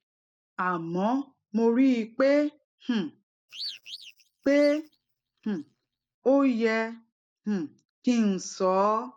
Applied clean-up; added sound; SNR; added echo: neural mask model DeepFilterNet 3.